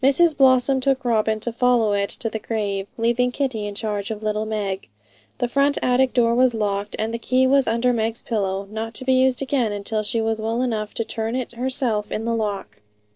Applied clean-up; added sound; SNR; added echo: neural separator model SepFormer DNS4.